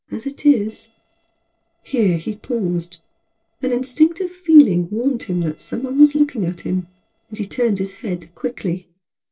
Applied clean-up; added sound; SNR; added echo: neural separator model SepFormer DNS4.